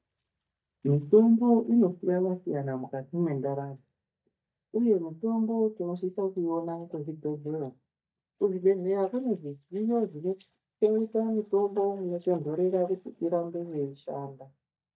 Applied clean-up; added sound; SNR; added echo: neural mask model DeepFilterNet 3.